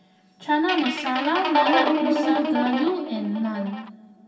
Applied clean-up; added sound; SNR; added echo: none; Guitar; -1 dB; reverberation time 2.2 s.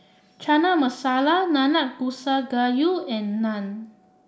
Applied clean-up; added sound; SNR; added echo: none; none; none; none.